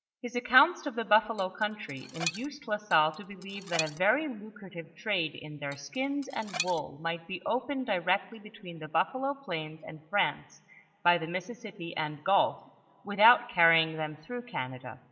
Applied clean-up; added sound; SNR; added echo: none; Dishes, pots, and pans; 11 dB; reverberation time 1.3 s.